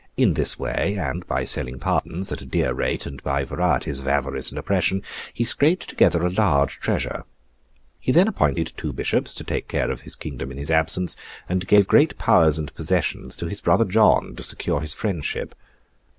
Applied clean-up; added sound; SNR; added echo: none; none; none; none.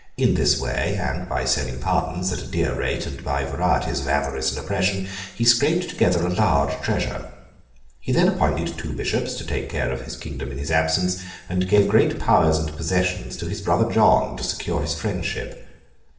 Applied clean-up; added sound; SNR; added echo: none; none; none; reverberation time 0.8 s.